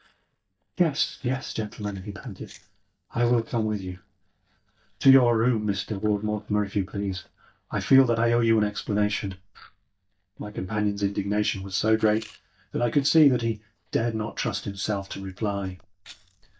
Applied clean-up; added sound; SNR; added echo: neural mask model DeepFilterNet 3.